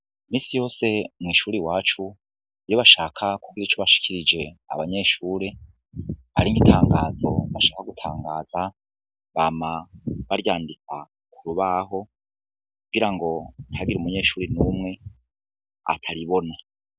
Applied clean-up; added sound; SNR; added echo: none; none; none; none.